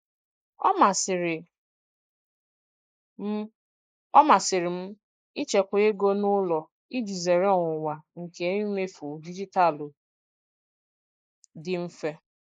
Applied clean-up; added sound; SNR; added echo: neural mask model Resemble Enhance denoiser.